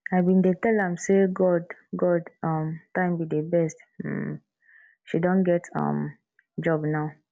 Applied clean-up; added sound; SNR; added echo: none; none; none; none.